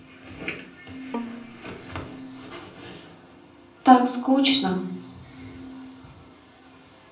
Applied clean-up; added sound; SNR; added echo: none; Bowed string instrument; 14 dB; reverberation time 0.6 s.